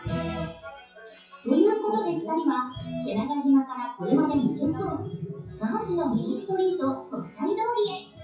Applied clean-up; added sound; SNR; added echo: classical method WPE with log-MMSE.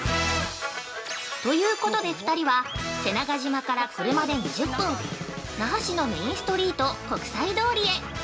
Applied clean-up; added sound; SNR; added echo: none; none; none; none.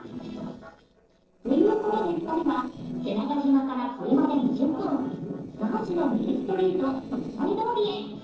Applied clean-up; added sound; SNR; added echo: neural separator model SepFormer DNS4.